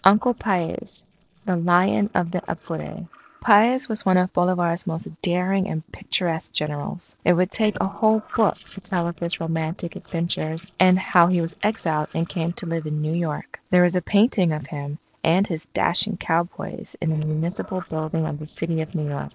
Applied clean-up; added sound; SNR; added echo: neural separator model SepFormer DNS4.